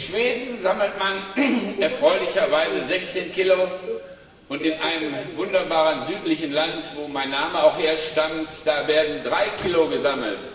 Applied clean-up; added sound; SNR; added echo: none; Subway, metro, underground; 15 dB; reverberation time 1.3 s.